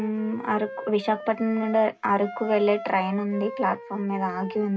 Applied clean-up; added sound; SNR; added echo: none; Wind instrument, woodwind instrument; 13 dB; reverberation time 0.2 s.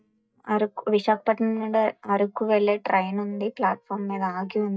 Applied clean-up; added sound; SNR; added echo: neural mask model DeepFilterNet 3.